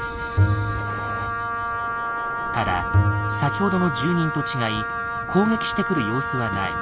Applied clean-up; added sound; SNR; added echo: none; Wind instrument, woodwind instrument + Bowed string instrument; -2 dB; none.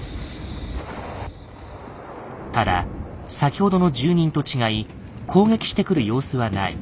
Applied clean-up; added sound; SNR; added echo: none; none; none; none.